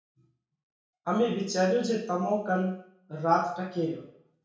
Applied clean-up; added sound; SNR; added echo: none; none; none; reverberation time 0.6 s.